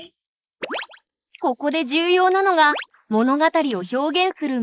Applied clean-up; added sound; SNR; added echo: neural mask model Resemble Enhance denoiser.